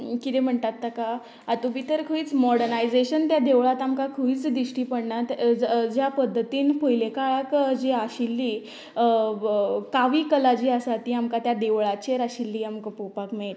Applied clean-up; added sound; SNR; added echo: none; none; none; none.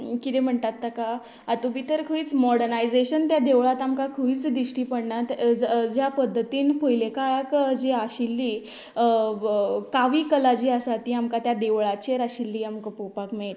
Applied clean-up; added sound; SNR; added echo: neural mask model Resemble Enhance denoiser.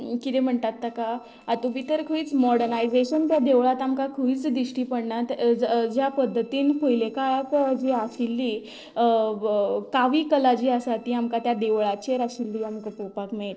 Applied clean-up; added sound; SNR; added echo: neural separator model SepFormer DNS4.